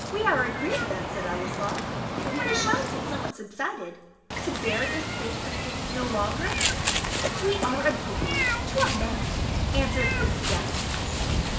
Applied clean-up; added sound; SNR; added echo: none; Meow; -3 dB; reverberation time 1.0 s.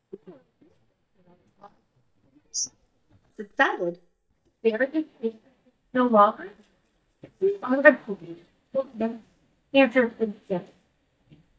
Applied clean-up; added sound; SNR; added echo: neural mask model DeepFilterNet 3.